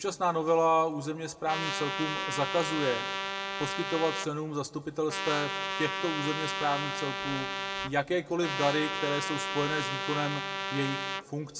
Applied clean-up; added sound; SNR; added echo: none; Trumpet; 3 dB; reverberation time 0.9 s.